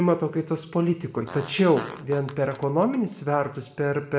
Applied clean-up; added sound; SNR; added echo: none; Fart; 17 dB; reverberation time 0.7 s.